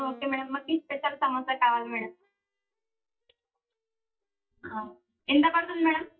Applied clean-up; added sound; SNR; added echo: neural mask model DeepFilterNet 3.